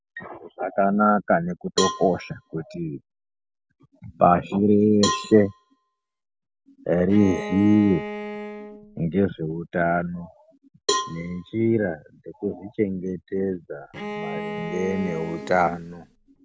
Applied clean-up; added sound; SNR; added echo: none; Bowed string instrument + Cowbell; 9 dB; none.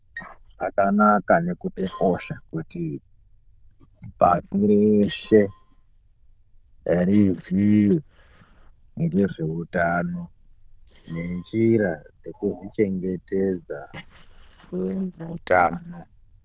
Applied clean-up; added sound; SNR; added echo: neural diffusion model UNIVERSE++.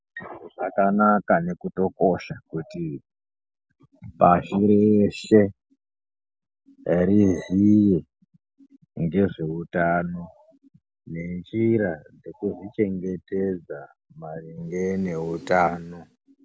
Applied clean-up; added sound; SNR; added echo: none; none; none; none.